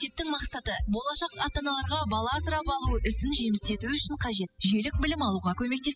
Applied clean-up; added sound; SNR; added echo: classical method spectral subtraction.